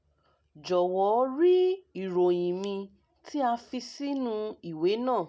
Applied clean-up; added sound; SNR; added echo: none; none; none; none.